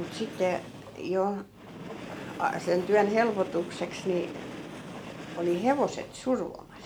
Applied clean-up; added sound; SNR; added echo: none; Train; 12 dB; none.